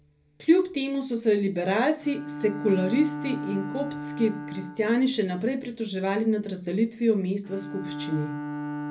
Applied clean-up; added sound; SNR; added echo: none; Bowed string instrument; 11 dB; reverberation time 0.3 s.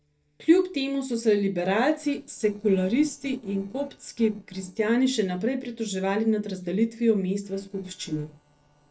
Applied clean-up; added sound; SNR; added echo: neural separator model SepFormer DNS4.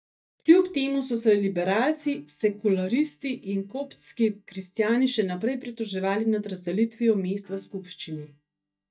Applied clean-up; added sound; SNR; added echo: neural mask model DeepFilterNet 3.